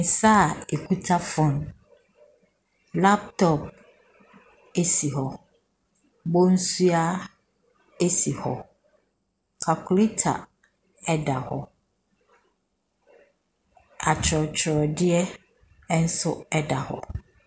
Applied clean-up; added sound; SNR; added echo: none; none; none; none.